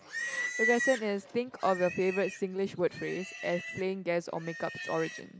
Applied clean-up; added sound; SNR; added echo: none; Livestock, farm animals, working animals; 7 dB; none.